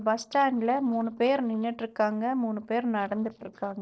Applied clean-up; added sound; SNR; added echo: neural separator model SepFormer DNS4.